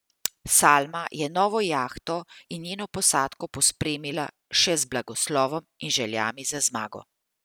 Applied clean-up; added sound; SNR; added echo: none; none; none; none.